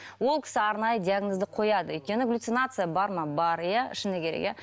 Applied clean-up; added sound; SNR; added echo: none; none; none; none.